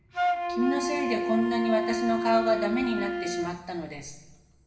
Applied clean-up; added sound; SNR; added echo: none; Wind instrument, woodwind instrument; 2 dB; reverberation time 0.9 s.